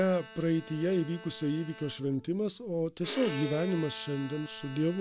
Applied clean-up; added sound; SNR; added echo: none; Bowed string instrument; 14 dB; none.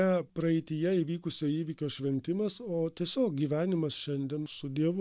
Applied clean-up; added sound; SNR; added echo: none; none; none; none.